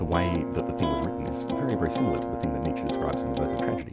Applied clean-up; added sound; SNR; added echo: none; Electric guitar + Brass instrument; -1 dB; none.